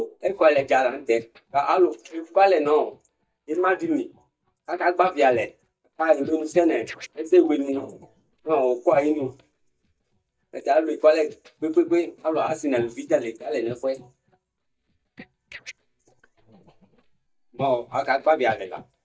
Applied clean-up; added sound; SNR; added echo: neural mask model DeepFilterNet 3.